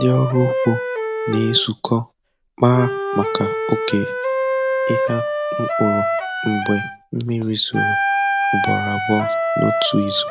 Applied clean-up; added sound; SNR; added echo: none; Wind instrument, woodwind instrument; 1 dB; none.